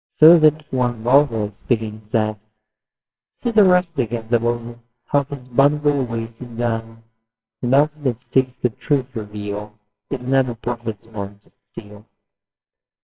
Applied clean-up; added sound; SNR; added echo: neural separator model SepFormer WHAMR!.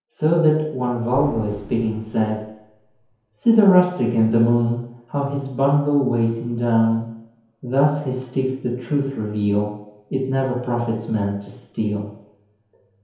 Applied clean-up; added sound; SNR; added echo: none; Boom; 20 dB; reverberation time 0.9 s.